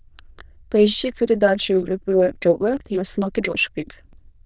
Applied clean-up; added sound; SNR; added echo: neural diffusion model UNIVERSE++.